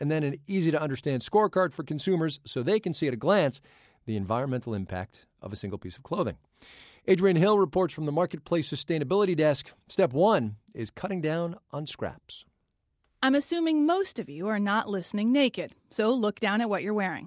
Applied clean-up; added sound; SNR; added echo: none; none; none; none.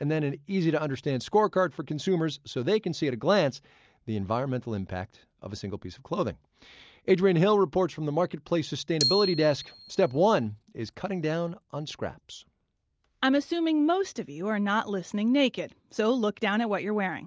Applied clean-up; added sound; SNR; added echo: none; Glockenspiel; 8 dB; none.